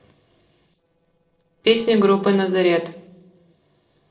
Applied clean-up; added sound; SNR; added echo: neural separator model SepFormer DNS4.